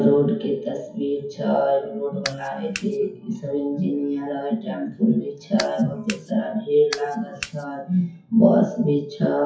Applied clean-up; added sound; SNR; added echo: classical method WPE with log-MMSE.